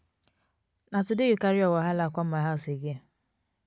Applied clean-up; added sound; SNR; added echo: none; none; none; none.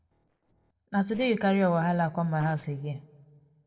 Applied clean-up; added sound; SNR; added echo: neural separator model SepFormer DNS4.